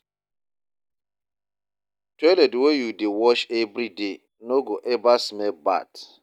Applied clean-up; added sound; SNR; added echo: none; none; none; none.